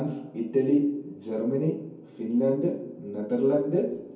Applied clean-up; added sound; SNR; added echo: none; none; none; reverberation time 0.6 s.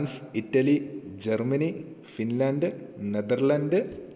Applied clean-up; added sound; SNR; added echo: none; none; none; none.